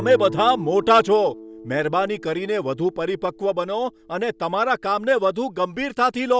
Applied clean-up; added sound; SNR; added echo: none; Guitar; 17 dB; none.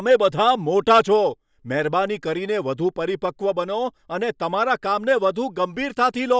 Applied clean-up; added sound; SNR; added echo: none; none; none; none.